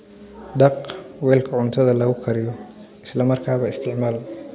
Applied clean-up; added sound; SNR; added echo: none; none; none; none.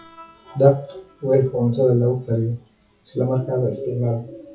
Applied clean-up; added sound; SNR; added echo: classical method WPE with log-MMSE.